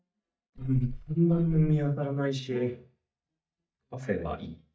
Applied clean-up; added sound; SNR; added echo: neural mask model DeepFilterNet 3.